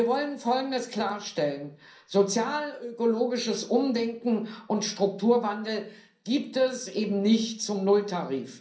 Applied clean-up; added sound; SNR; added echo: none; none; none; reverberation time 0.6 s.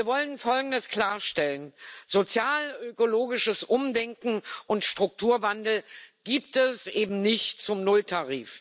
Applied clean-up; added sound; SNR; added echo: none; none; none; none.